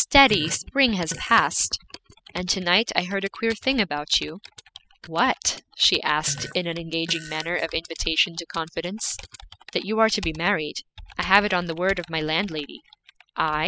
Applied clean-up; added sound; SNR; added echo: classical method spectral subtraction.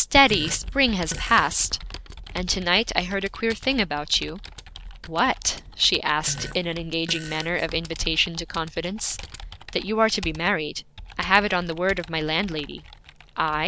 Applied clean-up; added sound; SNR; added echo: none; Computer keyboard + Fart; 13 dB; none.